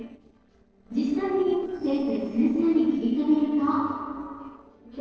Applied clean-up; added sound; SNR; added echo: neural separator model SepFormer DNS4.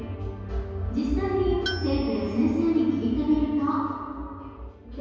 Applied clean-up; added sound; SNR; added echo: none; Tools; 16 dB; reverberation time 2.2 s.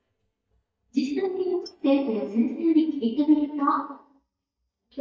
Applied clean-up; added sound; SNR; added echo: neural mask model DeepFilterNet 3.